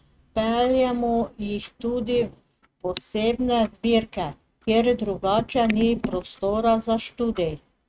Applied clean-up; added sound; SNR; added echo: neural mask model RNNoise.